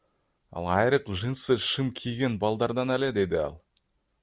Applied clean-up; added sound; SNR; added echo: none; none; none; none.